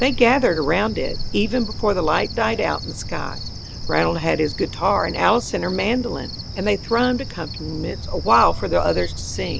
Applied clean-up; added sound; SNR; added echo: none; Cricket; 8 dB; none.